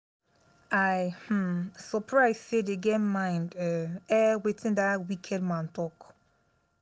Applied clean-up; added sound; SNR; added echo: none; none; none; none.